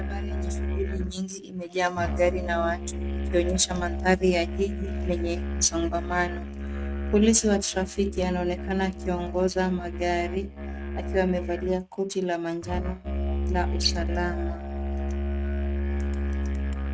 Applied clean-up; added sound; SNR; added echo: neural mask model RNNoise.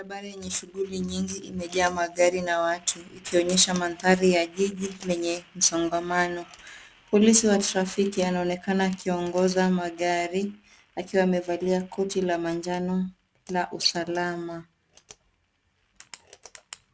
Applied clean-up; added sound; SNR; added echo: none; none; none; none.